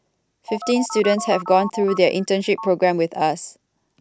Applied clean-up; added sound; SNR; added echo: none; Telephone; 12 dB; none.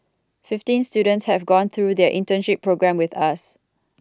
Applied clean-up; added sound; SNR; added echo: none; none; none; none.